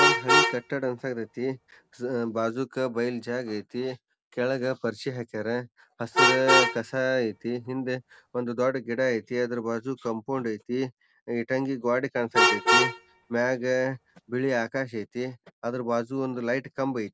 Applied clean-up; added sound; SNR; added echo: none; Vehicle horn, car horn, honking; 1 dB; none.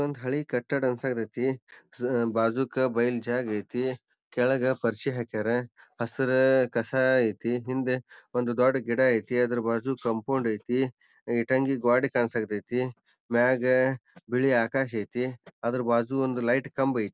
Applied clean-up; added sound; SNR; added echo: none; none; none; none.